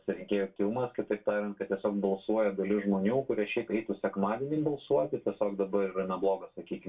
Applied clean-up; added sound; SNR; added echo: none; none; none; reverberation time 0.2 s.